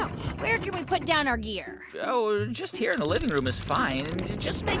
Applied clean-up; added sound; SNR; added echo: none; Domestic sounds, home sounds; 13 dB; none.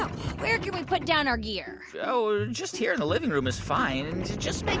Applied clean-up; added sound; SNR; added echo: none; none; none; none.